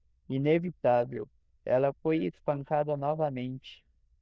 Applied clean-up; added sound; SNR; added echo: neural diffusion model UNIVERSE++.